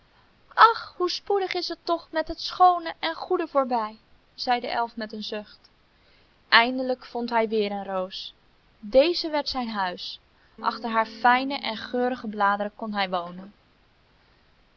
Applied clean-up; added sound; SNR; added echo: none; Electric guitar / Strum; 18 dB; none.